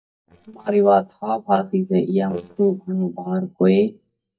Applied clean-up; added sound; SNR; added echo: neural mask model DeepFilterNet 3.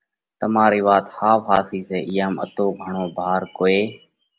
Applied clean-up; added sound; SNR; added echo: none; none; none; none.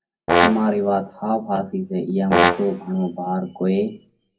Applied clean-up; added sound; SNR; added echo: none; Brass instrument; 1 dB; reverberation time 0.3 s.